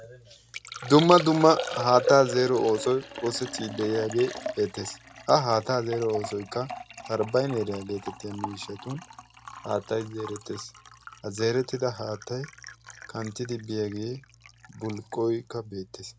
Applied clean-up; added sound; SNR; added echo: none; Liquid; 12 dB; none.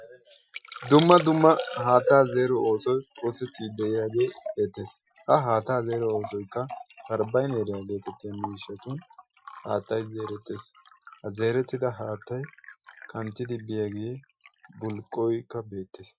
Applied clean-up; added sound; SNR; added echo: classical method Wiener filter.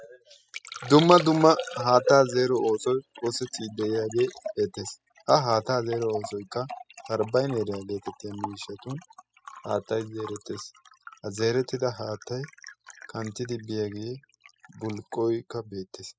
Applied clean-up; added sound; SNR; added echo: classical method spectral subtraction.